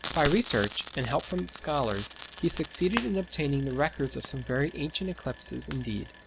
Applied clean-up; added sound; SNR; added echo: none; Frying (food); 7 dB; none.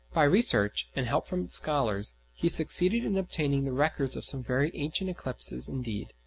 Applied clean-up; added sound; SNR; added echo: none; none; none; none.